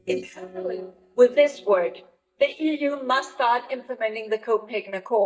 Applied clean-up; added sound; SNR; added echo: neural mask model DeepFilterNet 3.